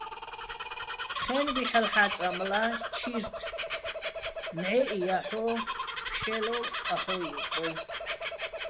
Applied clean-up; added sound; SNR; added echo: none; Bird vocalization, bird call, bird song; 2 dB; none.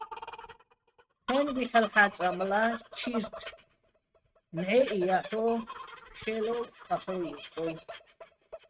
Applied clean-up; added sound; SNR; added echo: neural mask model RNNoise.